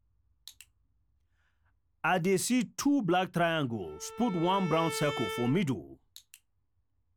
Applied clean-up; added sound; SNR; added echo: none; Bowed string instrument; 9 dB; none.